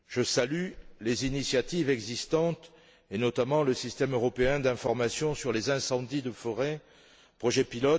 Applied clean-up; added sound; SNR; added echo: none; none; none; none.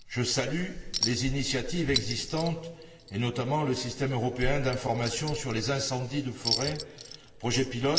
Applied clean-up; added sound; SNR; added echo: none; Chink, clink; 8 dB; reverberation time 2.4 s.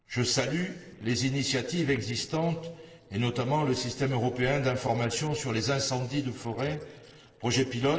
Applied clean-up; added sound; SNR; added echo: neural separator model SepFormer DNS4.